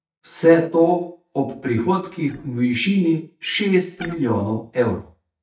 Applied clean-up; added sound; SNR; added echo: neural mask model DeepFilterNet 3.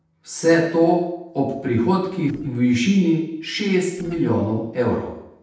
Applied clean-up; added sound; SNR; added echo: neural separator model SepFormer DNS4.